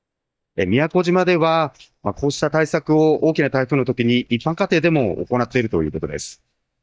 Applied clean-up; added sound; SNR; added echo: neural mask model DeepFilterNet 3.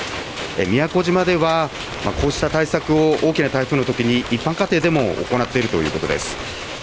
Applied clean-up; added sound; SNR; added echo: none; Crumpling, crinkling + Rain; 17 dB; none.